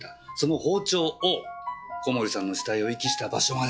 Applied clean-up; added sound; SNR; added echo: classical method log-MMSE.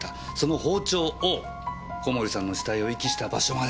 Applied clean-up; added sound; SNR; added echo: none; Bass guitar; 19 dB; none.